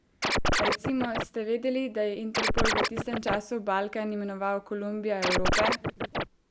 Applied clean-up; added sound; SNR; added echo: none; Scratching (performance technique); -4 dB; none.